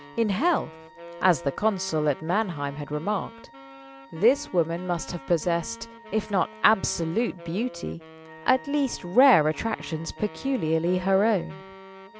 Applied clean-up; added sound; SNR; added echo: none; Wind instrument, woodwind instrument + Wind instrument, woodwind instrument; 18 dB; none.